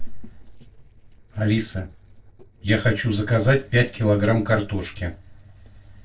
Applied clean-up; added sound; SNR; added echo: neural separator model SepFormer DNS4.